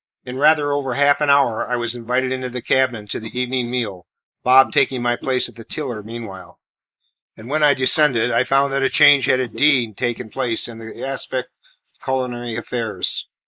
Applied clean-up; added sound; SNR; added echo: neural mask model Resemble Enhance denoiser.